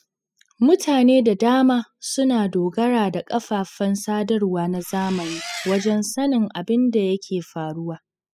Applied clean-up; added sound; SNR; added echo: classical method spectral subtraction.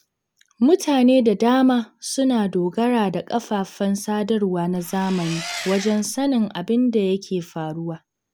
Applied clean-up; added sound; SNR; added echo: none; Engine; 13 dB; none.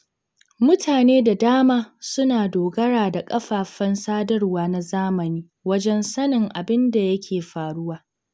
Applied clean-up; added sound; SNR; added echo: none; none; none; none.